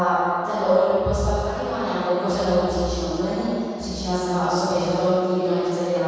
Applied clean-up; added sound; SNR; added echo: none; none; none; reverberation time 2.2 s.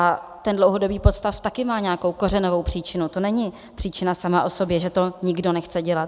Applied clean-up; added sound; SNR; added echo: none; none; none; none.